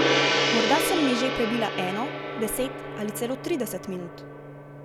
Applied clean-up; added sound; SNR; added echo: none; Gong; -1 dB; none.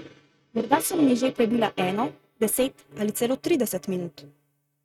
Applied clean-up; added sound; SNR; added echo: neural mask model RNNoise.